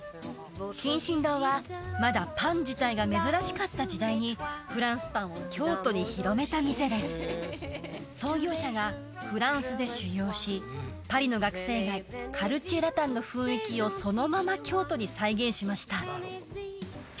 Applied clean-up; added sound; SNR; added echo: none; none; none; none.